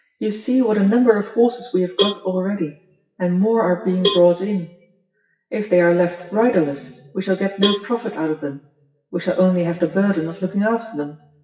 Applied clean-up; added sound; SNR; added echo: classical method WPE with log-MMSE.